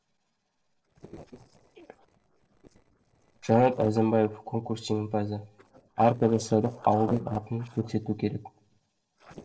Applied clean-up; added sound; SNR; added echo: neural separator model SepFormer DNS4.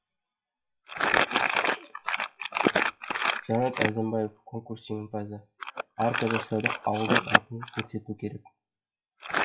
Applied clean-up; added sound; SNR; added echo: classical method WPE with log-MMSE.